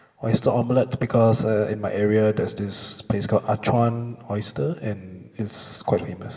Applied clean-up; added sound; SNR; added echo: none; none; none; reverberation time 1.6 s.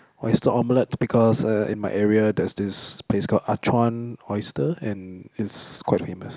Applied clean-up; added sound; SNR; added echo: none; none; none; none.